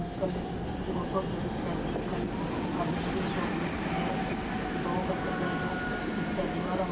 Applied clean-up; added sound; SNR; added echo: none; Train; -5 dB; reverberation time 0.2 s.